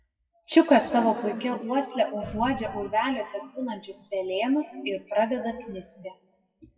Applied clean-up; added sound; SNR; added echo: classical method WPE with log-MMSE.